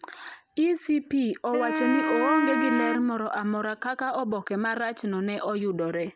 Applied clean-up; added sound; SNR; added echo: none; Wind instrument, woodwind instrument; 2 dB; none.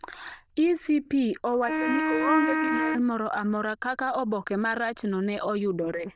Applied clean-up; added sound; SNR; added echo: neural diffusion model UNIVERSE++.